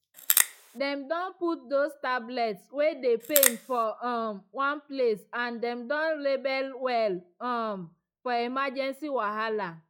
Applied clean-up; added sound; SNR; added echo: classical method log-MMSE.